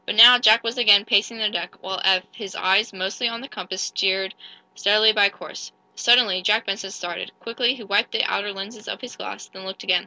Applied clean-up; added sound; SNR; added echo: none; none; none; none.